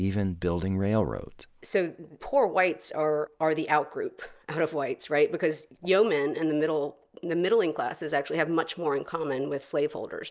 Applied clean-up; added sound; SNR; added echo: none; none; none; none.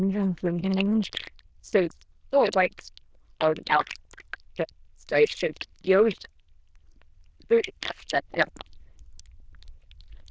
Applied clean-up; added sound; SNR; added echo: neural diffusion model UNIVERSE++.